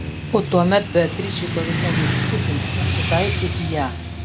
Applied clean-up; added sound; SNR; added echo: none; Motorcycle / Traffic noise, roadway noise; 1 dB; none.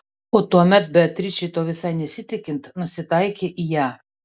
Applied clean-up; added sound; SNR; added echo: none; none; none; none.